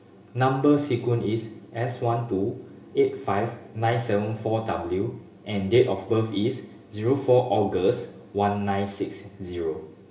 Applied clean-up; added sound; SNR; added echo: none; none; none; reverberation time 0.8 s.